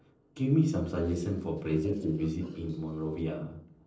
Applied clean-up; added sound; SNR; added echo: neural separator model SepFormer DNS4.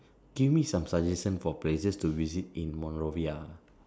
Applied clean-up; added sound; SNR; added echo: none; none; none; none.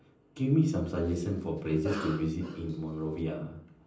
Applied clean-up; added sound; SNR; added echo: none; Cough; 14 dB; reverberation time 0.6 s.